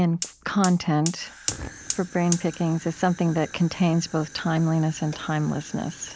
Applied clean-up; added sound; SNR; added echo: none; Fire; 13 dB; none.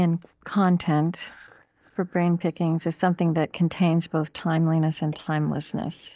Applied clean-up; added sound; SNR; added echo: neural mask model DeepFilterNet 3.